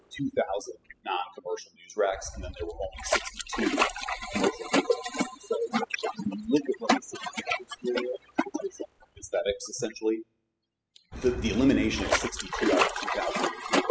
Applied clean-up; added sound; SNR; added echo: classical method spectral subtraction.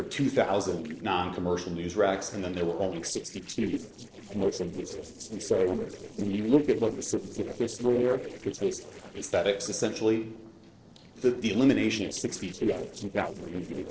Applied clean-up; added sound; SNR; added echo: neural separator model SepFormer DNS4.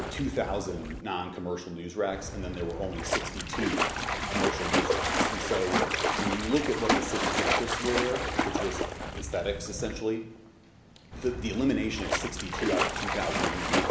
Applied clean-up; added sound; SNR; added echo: none; Splash, splatter; -2 dB; none.